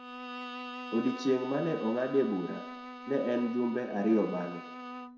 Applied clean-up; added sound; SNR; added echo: none; Bowed string instrument; 11 dB; reverberation time 0.6 s.